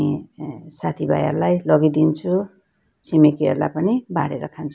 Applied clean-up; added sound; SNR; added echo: none; none; none; none.